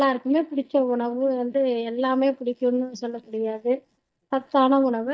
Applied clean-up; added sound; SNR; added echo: neural mask model DeepFilterNet 3.